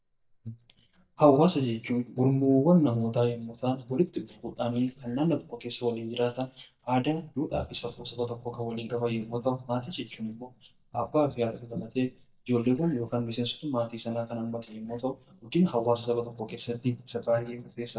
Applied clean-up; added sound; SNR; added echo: neural mask model DeepFilterNet 3.